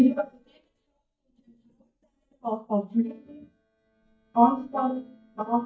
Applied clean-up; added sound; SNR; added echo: neural mask model DeepFilterNet 3.